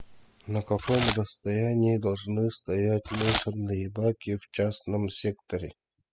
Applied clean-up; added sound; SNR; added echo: classical method spectral subtraction.